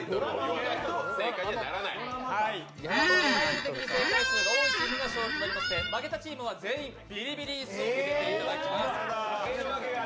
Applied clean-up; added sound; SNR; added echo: none; Squeak; -3 dB; none.